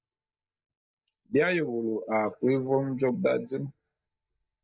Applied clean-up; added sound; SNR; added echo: neural mask model DeepFilterNet 3.